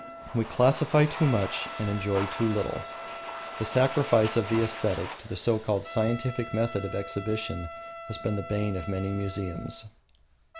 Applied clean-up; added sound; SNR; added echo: none; Trumpet + Domestic sounds, home sounds; 11 dB; none.